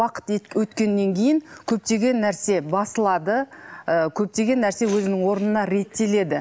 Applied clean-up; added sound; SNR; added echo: none; none; none; none.